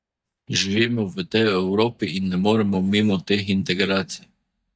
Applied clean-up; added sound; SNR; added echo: neural mask model DeepFilterNet 3.